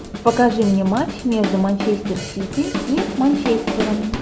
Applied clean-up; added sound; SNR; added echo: none; Drum kit; 7 dB; none.